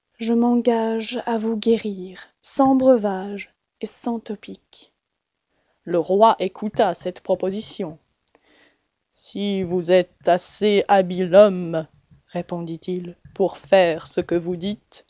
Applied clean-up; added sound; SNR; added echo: none; none; none; none.